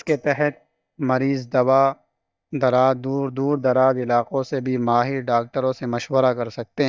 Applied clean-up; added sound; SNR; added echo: neural mask model DeepFilterNet 3.